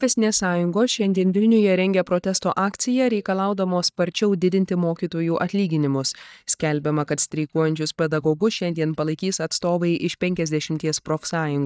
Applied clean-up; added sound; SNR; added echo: neural mask model DeepFilterNet 3.